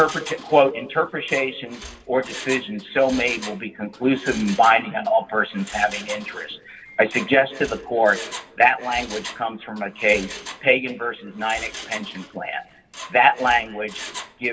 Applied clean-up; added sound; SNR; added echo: none; Mechanisms; 16 dB; reverberation time 1.5 s.